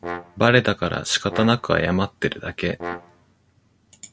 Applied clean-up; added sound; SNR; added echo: none; Brass instrument; 14 dB; none.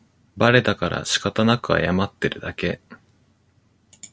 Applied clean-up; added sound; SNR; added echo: none; none; none; none.